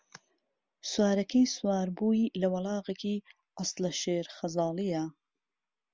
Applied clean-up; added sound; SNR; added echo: none; none; none; none.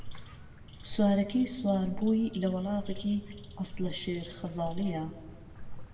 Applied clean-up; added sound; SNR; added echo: none; Bird / Insect; 8 dB; reverberation time 1.2 s.